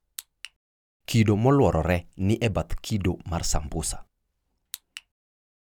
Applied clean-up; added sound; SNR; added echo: none; none; none; none.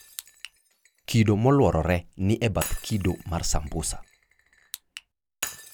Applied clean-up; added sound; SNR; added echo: none; Shatter; 17 dB; none.